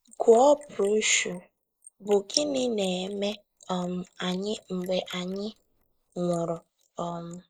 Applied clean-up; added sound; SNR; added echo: neural mask model Resemble Enhance denoiser.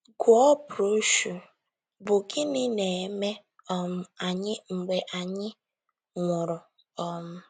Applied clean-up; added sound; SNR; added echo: none; none; none; none.